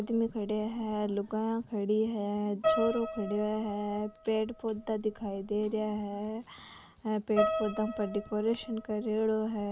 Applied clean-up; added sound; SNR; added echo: none; Piano; 7 dB; none.